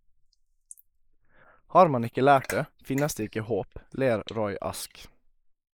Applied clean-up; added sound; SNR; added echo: neural mask model Resemble Enhance denoiser.